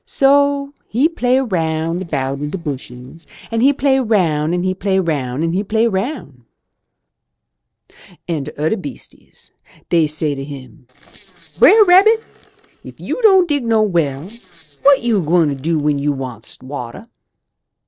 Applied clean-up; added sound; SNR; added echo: neural separator model SepFormer DNS4.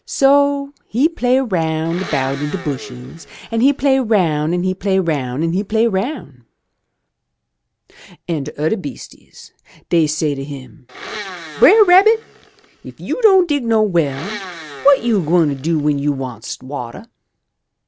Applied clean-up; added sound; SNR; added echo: none; Domestic sounds, home sounds; 15 dB; none.